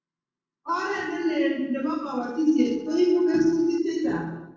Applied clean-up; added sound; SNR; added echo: neural separator model SepFormer DNS4.